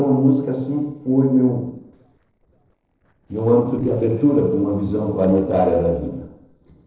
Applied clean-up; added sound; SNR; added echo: neural separator model SepFormer DNS4.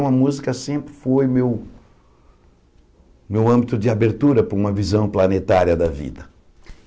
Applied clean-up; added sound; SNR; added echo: none; none; none; none.